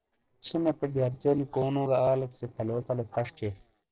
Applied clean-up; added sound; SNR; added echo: neural separator model SepFormer DNS4.